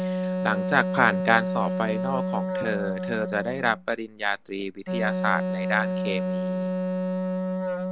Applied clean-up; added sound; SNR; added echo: none; Wind instrument, woodwind instrument; 0 dB; none.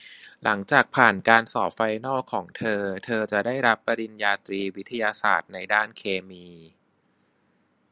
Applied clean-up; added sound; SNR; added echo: none; none; none; none.